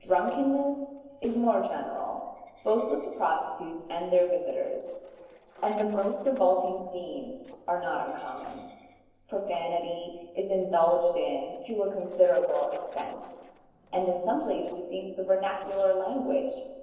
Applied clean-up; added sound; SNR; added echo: neural separator model SepFormer DNS4.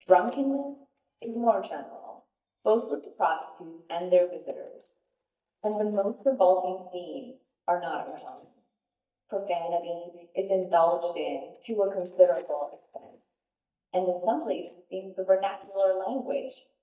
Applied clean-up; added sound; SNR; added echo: neural mask model DeepFilterNet 3.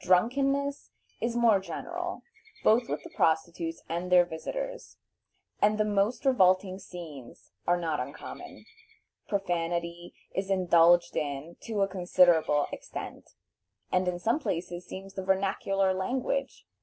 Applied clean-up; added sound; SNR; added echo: none; none; none; none.